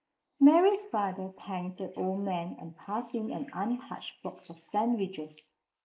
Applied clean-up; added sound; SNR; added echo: neural mask model Resemble Enhance denoiser.